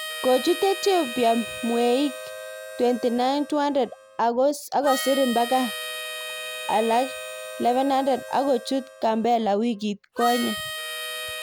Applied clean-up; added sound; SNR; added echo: none; Harmonica; 10 dB; none.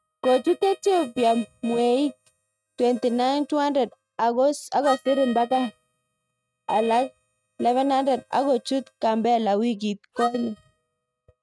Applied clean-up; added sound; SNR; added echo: neural mask model RNNoise.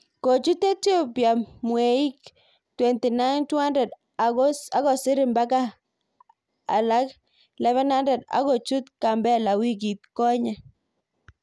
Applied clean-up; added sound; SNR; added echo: none; none; none; none.